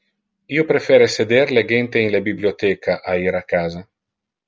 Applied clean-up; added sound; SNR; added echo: none; none; none; none.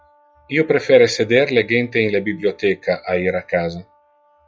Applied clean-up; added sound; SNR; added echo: classical method log-MMSE.